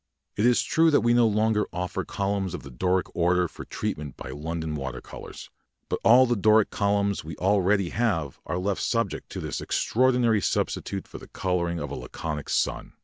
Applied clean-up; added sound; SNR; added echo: none; none; none; none.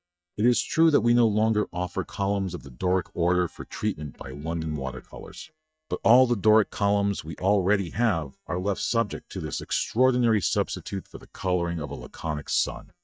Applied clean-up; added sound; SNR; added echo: neural mask model DeepFilterNet 3.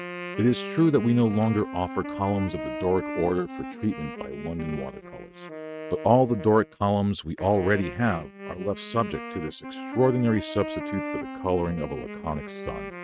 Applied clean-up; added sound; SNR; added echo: neural mask model RNNoise.